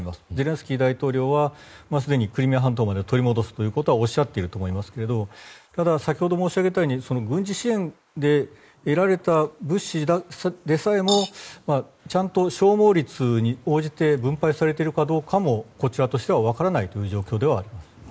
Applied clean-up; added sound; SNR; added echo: neural mask model Resemble Enhance denoiser.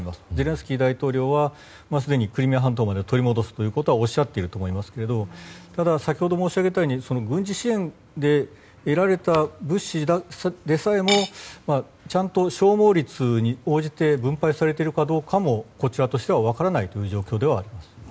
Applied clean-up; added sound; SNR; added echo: none; Cutlery, silverware / Dishes, pots, and pans; 5 dB; none.